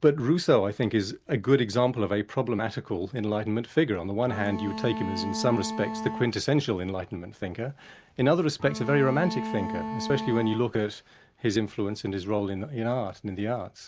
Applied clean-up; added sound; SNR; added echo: none; Bowed string instrument; 7 dB; none.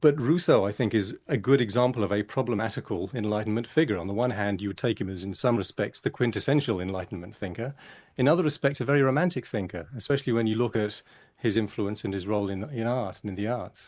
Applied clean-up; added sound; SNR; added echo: neural mask model Resemble Enhance denoiser.